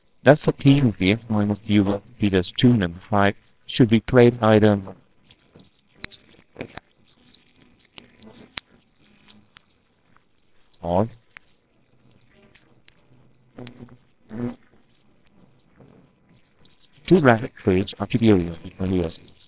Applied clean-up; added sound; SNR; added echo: neural separator model SepFormer WHAMR!.